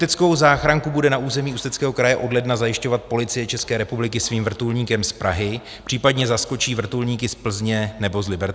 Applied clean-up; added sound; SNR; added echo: none; none; none; none.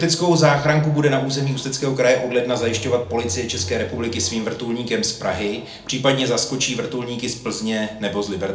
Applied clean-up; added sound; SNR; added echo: none; Bowed string instrument; 11 dB; reverberation time 0.4 s.